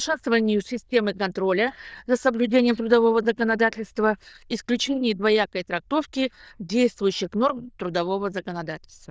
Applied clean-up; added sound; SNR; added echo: neural diffusion model UNIVERSE++.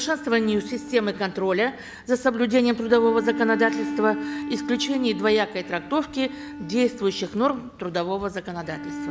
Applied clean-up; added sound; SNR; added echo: none; Bowed string instrument; 10 dB; none.